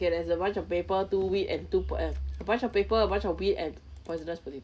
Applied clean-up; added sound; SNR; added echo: none; none; none; none.